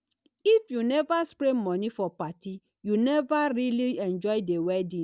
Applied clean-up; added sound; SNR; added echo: none; none; none; none.